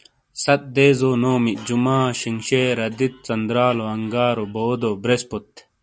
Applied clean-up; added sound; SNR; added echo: none; none; none; none.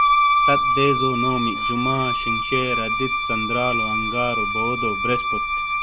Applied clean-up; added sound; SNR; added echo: none; Wind instrument, woodwind instrument; -5 dB; none.